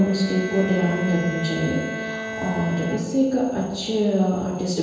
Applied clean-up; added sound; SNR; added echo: none; Bowed string instrument; 10 dB; reverberation time 1.2 s.